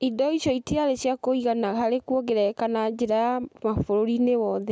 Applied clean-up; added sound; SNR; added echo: none; none; none; none.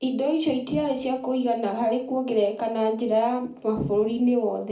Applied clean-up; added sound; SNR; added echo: none; none; none; reverberation time 0.4 s.